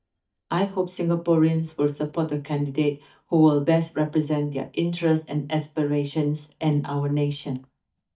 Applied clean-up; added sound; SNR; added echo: neural mask model DeepFilterNet 3.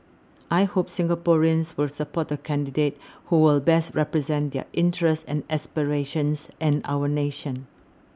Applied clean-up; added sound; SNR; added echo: none; none; none; none.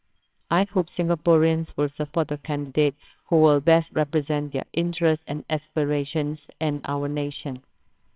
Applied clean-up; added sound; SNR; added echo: neural separator model SepFormer WHAMR!.